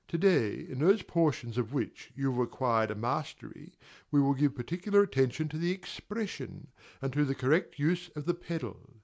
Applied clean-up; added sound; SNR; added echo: none; none; none; none.